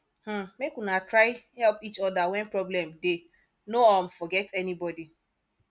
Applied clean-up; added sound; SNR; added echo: none; none; none; none.